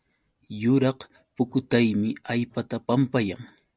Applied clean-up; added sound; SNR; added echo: none; none; none; none.